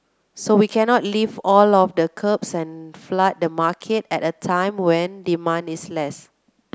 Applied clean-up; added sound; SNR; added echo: none; none; none; none.